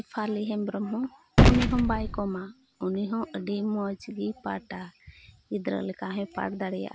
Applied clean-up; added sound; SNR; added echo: none; Gunshot, gunfire; -4 dB; none.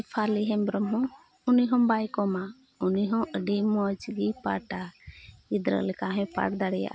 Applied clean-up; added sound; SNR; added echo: none; none; none; none.